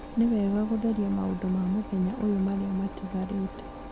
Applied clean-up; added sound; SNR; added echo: none; Engine; 12 dB; none.